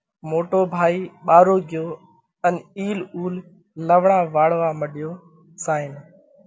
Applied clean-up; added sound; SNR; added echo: none; none; none; none.